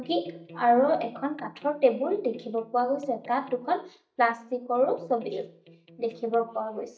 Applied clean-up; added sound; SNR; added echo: neural mask model DeepFilterNet 3.